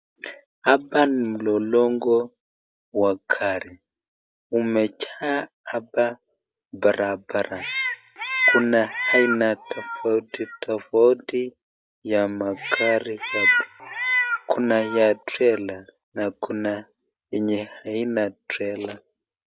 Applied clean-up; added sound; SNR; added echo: none; Meow; 2 dB; none.